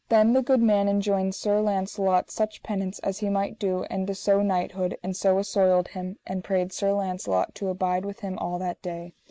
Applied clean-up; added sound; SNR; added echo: neural mask model Resemble Enhance denoiser.